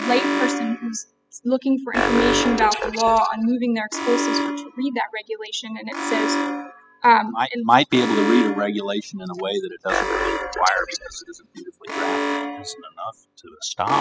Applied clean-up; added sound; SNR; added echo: classical method spectral subtraction.